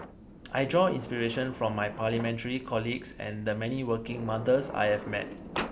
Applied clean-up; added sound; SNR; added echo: none; Sliding door; 12 dB; none.